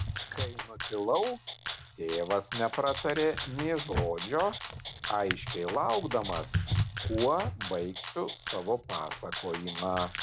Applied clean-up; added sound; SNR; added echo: none; Drawer open or close + Rattle (instrument); 4 dB; none.